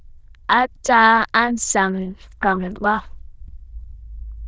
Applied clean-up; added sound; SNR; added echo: neural diffusion model UNIVERSE++.